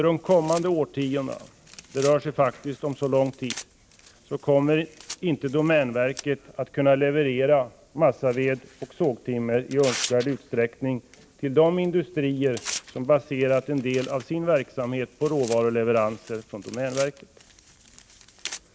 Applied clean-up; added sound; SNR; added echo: none; Tearing; 18 dB; none.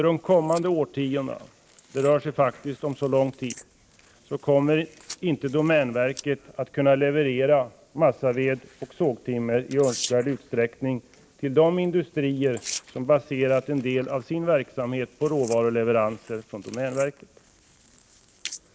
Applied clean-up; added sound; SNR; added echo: neural mask model Resemble Enhance denoiser.